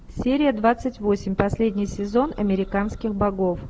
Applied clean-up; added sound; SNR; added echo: none; Church bell; 18 dB; none.